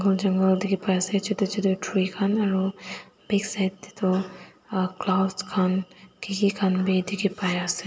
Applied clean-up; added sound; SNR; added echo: none; none; none; none.